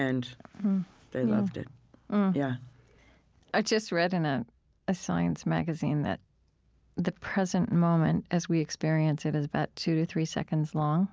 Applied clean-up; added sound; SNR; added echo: none; none; none; none.